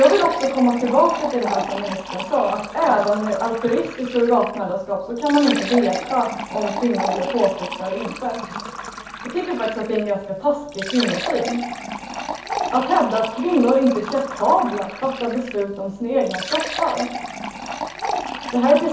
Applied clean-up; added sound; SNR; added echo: none; Fill (with liquid); 9 dB; reverberation time 0.6 s.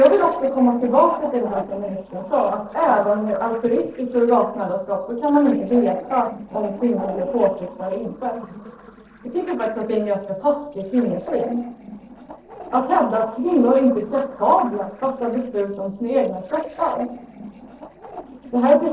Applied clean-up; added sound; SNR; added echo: neural separator model SepFormer DNS4.